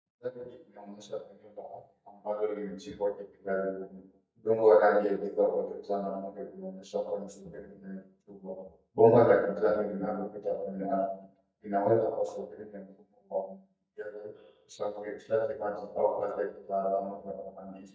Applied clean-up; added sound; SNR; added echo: neural mask model DeepFilterNet 3.